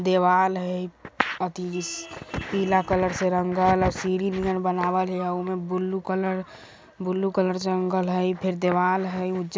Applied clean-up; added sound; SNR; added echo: none; none; none; none.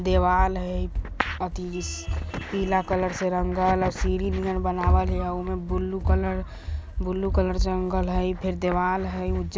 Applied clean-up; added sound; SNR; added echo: none; Run; 2 dB; none.